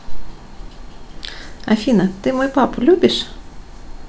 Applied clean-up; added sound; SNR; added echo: none; none; none; none.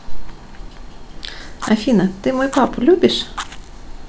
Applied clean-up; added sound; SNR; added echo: none; Fire; 19 dB; none.